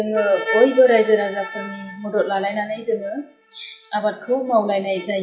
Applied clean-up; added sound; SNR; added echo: classical method WPE with log-MMSE.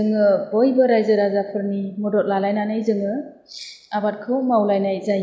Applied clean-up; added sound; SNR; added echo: none; none; none; none.